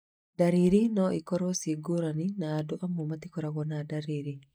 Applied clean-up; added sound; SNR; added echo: neural mask model DeepFilterNet 3.